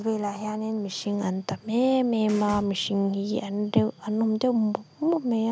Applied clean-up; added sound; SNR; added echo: none; Snare drum; 16 dB; none.